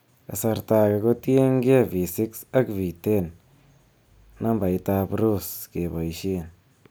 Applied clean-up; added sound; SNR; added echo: none; none; none; none.